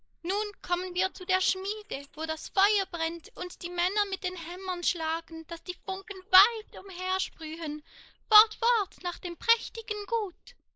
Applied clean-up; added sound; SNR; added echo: neural mask model Resemble Enhance denoiser.